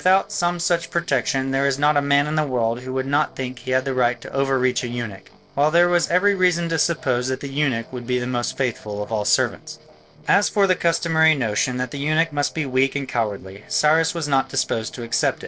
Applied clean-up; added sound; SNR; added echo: neural separator model SepFormer DNS4.